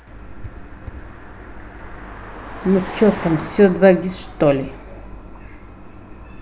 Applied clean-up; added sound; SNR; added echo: none; Car passing by; 15 dB; none.